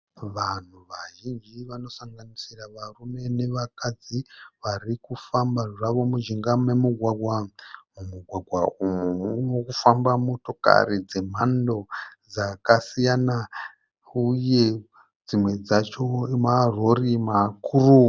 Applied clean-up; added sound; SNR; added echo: none; none; none; none.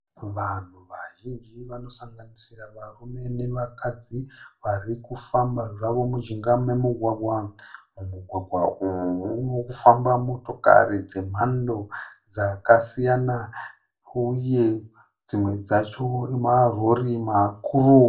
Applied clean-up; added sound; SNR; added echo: none; none; none; reverberation time 0.2 s.